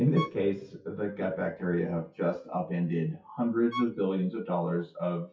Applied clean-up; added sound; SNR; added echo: classical method WPE with log-MMSE.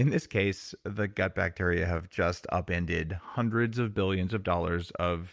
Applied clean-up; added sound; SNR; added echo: none; none; none; none.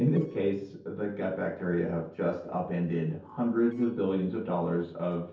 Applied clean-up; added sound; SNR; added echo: neural separator model SepFormer DNS4.